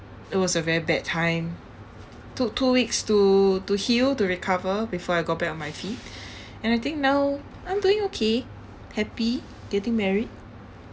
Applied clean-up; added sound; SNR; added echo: none; none; none; none.